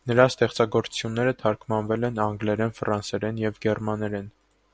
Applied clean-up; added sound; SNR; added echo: none; none; none; none.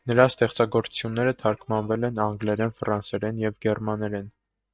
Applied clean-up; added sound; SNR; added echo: neural mask model DeepFilterNet 3.